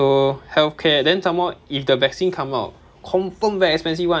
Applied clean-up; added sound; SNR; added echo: none; none; none; none.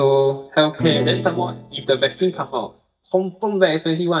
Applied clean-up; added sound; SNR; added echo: neural mask model DeepFilterNet 3.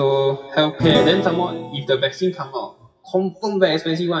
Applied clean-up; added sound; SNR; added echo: classical method WPE with log-MMSE.